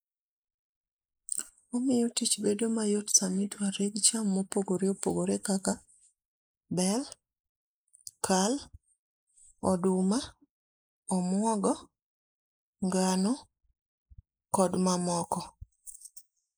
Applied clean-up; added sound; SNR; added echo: neural mask model Resemble Enhance denoiser.